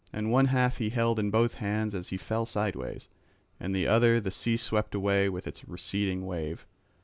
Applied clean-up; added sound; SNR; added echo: none; none; none; none.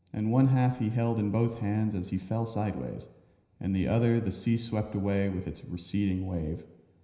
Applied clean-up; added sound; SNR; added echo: none; none; none; reverberation time 0.9 s.